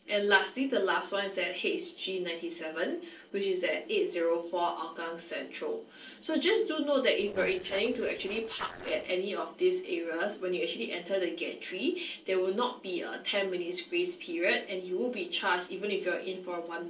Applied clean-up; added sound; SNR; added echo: neural separator model SepFormer DNS4.